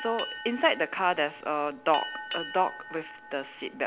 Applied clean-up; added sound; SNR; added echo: none; Boat, Water vehicle; 12 dB; none.